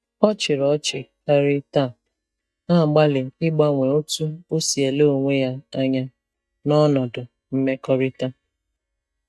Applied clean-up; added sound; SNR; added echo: neural mask model DeepFilterNet 3.